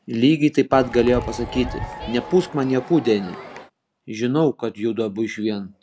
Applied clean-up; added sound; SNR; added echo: none; Crowd; 11 dB; none.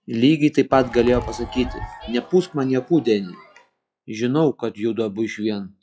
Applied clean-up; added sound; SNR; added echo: classical method log-MMSE.